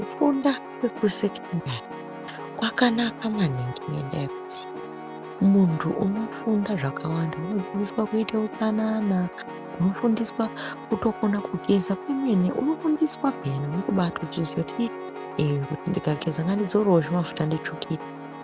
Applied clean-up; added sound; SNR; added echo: none; Piano; 11 dB; none.